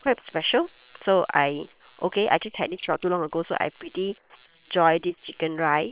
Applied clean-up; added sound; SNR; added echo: neural separator model SepFormer WHAM!.